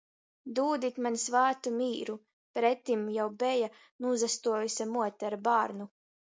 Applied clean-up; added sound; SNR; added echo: none; none; none; none.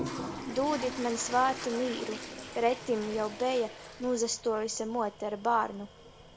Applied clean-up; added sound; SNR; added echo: none; Toilet flush; 10 dB; none.